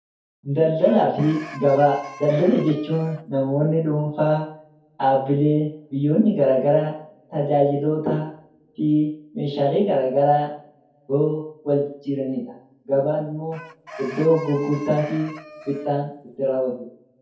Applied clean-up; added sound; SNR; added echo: none; Chicken, rooster; 18 dB; reverberation time 0.6 s.